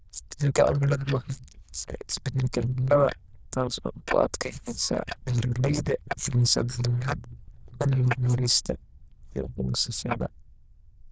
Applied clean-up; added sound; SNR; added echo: neural diffusion model UNIVERSE++.